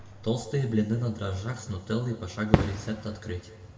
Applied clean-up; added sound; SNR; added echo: none; Fireworks; 3 dB; reverberation time 1.3 s.